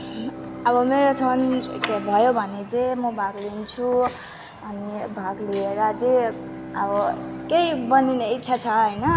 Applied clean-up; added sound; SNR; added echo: none; Bowed string instrument; 14 dB; none.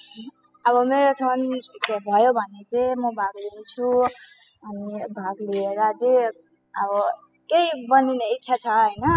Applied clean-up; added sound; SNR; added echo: classical method spectral subtraction.